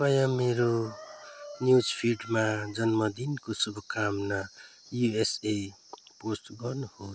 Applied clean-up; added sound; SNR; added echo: none; none; none; none.